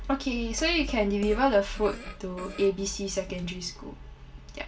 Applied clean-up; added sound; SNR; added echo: none; Fart; 18 dB; reverberation time 0.2 s.